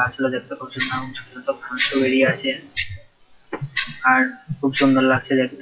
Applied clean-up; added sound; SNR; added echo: classical method WPE with log-MMSE.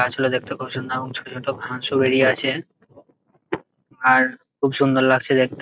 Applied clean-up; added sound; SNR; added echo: none; none; none; none.